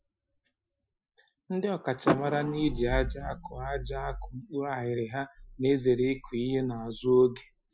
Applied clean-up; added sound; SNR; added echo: classical method Wiener filter.